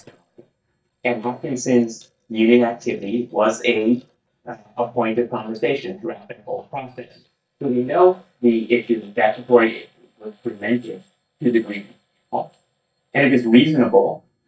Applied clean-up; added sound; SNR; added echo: neural mask model DeepFilterNet 3.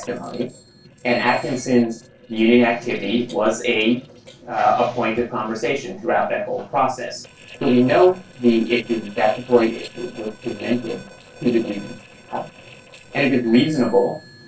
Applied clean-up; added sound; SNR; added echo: neural separator model SepFormer DNS4.